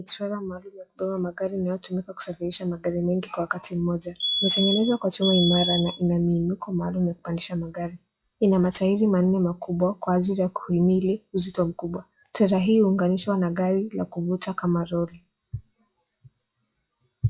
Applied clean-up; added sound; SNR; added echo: classical method log-MMSE.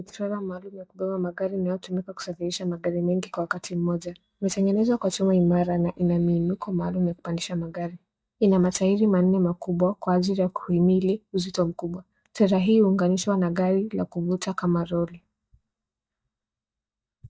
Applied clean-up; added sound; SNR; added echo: neural mask model DeepFilterNet 3.